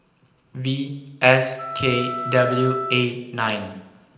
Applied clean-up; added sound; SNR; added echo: none; Wind instrument, woodwind instrument; 7 dB; reverberation time 0.8 s.